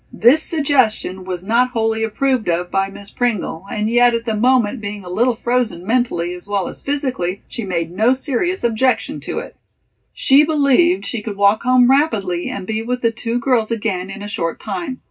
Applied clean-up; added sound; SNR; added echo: none; none; none; reverberation time 0.4 s.